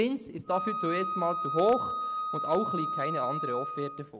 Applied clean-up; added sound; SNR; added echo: none; Wind instrument, woodwind instrument; 2 dB; none.